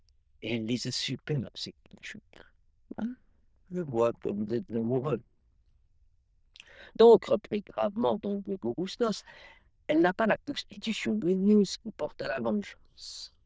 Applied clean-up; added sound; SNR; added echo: neural diffusion model UNIVERSE++.